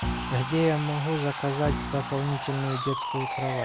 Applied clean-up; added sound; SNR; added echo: none; Bowed string instrument + Sawing; 4 dB; none.